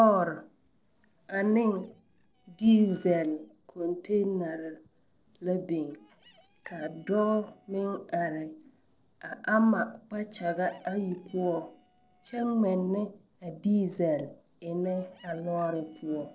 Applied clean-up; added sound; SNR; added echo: neural separator model SepFormer DNS4.